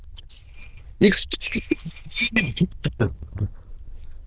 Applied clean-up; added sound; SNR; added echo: neural diffusion model UNIVERSE++.